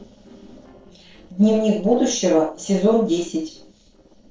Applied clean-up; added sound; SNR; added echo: neural separator model SepFormer DNS4.